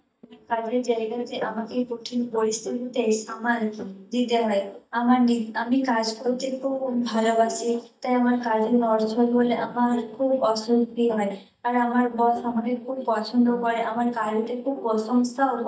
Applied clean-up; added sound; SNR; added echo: neural mask model DeepFilterNet 3.